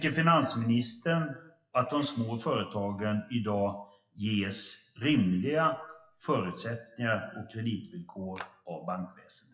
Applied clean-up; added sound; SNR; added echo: classical method WPE with log-MMSE.